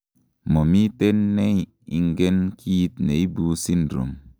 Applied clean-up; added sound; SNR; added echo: none; none; none; none.